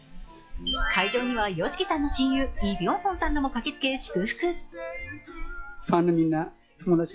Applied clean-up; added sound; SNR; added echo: classical method log-MMSE.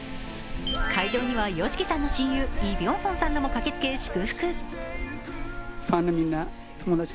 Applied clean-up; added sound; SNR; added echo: none; Gull, seagull; 5 dB; none.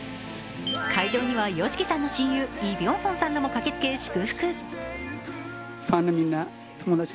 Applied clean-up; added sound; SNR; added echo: none; none; none; none.